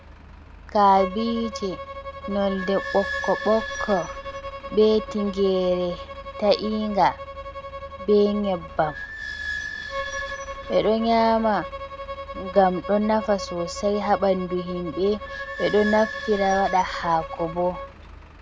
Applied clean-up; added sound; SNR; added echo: none; Bowed string instrument + Squeak / Idling; 10 dB; none.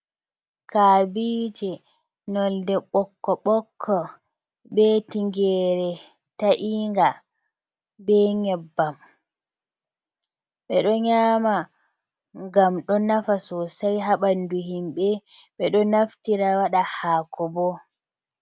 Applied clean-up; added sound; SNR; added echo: none; none; none; none.